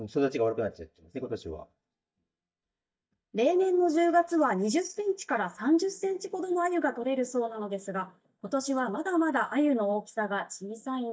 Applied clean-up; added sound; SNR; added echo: neural mask model DeepFilterNet 3.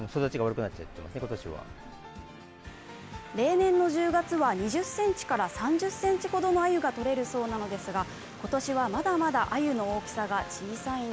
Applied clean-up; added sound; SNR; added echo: none; none; none; none.